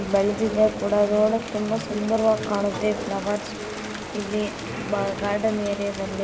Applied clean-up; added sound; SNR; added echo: none; Rain; 13 dB; none.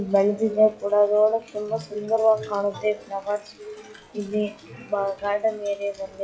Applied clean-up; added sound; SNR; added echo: classical method log-MMSE.